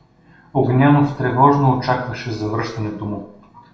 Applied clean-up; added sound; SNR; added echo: none; none; none; reverberation time 0.7 s.